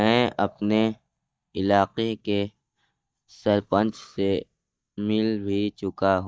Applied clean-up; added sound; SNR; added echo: neural mask model DeepFilterNet 3.